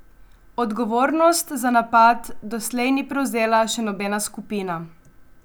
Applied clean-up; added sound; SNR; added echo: none; none; none; none.